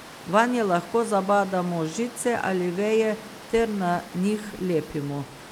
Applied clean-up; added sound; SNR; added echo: none; Water; 17 dB; none.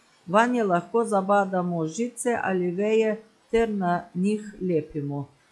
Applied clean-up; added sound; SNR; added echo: classical method log-MMSE.